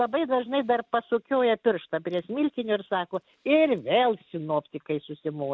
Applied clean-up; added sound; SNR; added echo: none; none; none; none.